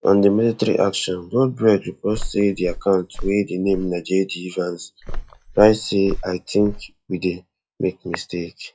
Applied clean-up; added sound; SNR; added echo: classical method log-MMSE.